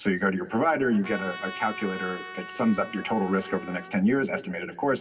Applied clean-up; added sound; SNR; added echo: none; Trumpet; 14 dB; reverberation time 1.7 s.